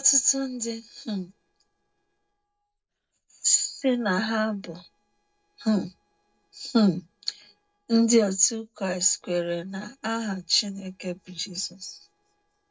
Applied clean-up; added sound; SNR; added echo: neural separator model SepFormer DNS4.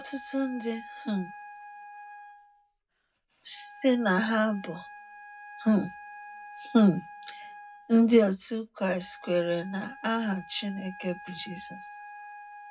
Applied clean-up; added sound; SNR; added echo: none; Wind instrument, woodwind instrument; 19 dB; reverberation time 0.3 s.